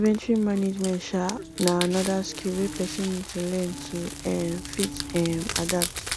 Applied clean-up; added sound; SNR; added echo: none; Crackle + Wild animals; 7 dB; none.